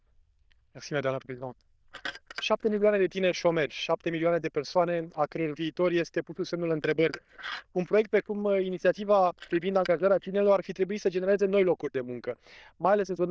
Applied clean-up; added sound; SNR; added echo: neural diffusion model UNIVERSE++.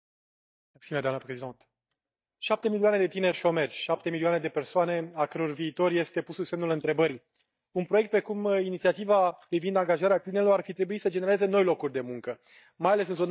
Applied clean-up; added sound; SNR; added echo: neural mask model DeepFilterNet 3.